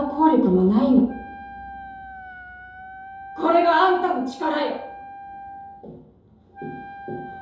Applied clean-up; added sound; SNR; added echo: none; Wind instrument, woodwind instrument; 17 dB; reverberation time 2.8 s.